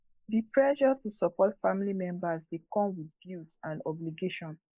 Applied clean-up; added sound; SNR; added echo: neural mask model Resemble Enhance denoiser.